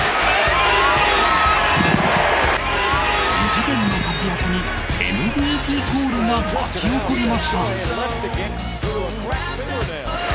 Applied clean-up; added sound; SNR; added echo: none; Musical instrument; 16 dB; none.